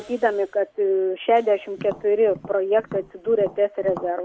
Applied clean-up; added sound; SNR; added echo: none; Tap; 17 dB; none.